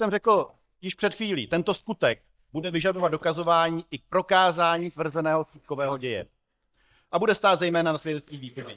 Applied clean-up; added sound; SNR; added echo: neural mask model DeepFilterNet 3.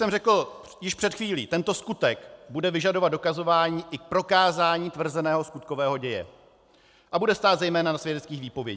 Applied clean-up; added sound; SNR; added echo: none; none; none; none.